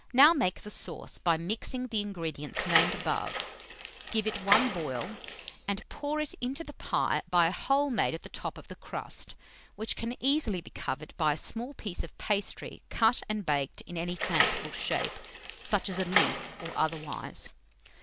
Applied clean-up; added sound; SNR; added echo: none; Door; 2 dB; none.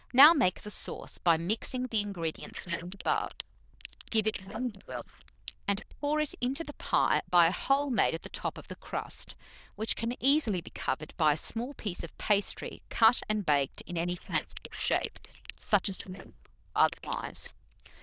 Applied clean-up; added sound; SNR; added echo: neural diffusion model UNIVERSE++.